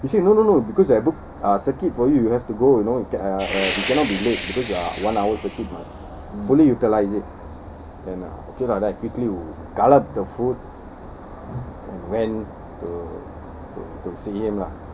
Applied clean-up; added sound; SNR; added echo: none; Fire; 8 dB; none.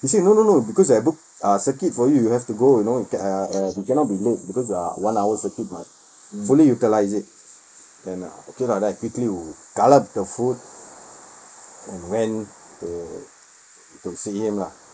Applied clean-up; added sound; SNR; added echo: neural mask model Resemble Enhance denoiser.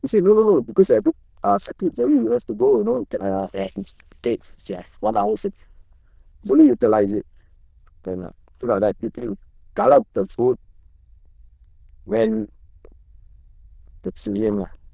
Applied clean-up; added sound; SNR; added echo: neural diffusion model UNIVERSE++.